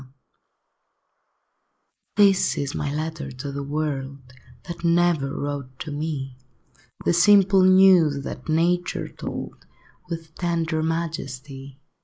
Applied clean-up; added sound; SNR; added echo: neural mask model Resemble Enhance denoiser.